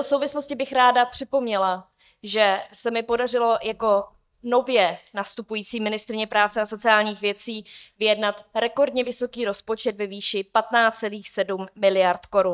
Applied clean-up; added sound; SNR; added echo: neural mask model DeepFilterNet 3.